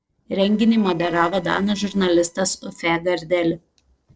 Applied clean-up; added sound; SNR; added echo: neural separator model SepFormer DNS4.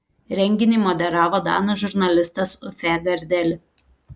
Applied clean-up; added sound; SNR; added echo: none; none; none; none.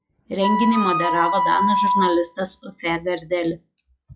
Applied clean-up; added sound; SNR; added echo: classical method log-MMSE.